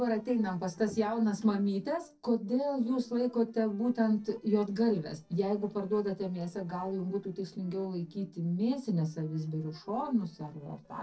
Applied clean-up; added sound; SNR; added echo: neural separator model SepFormer DNS4.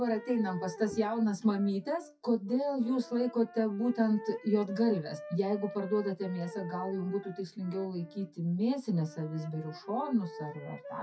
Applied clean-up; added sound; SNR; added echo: classical method WPE with log-MMSE.